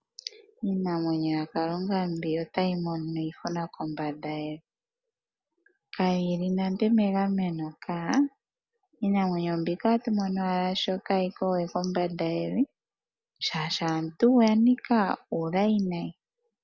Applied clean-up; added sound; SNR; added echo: none; none; none; none.